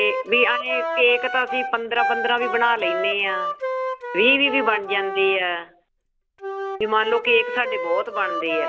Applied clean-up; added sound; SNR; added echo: none; Wind instrument, woodwind instrument; 5 dB; none.